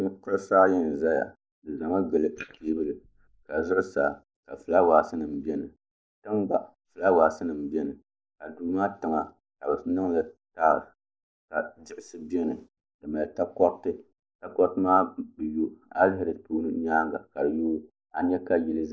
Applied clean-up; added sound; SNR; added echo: neural mask model Resemble Enhance denoiser.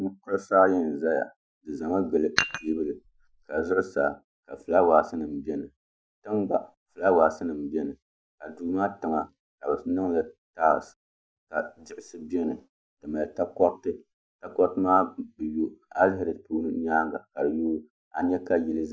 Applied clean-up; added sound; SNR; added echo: classical method Wiener filter.